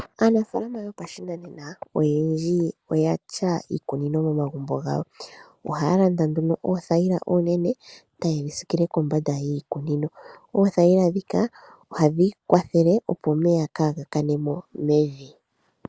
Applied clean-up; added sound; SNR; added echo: none; none; none; none.